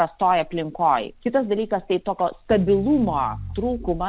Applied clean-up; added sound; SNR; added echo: none; Crackle; 16 dB; none.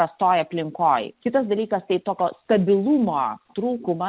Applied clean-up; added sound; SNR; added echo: none; none; none; none.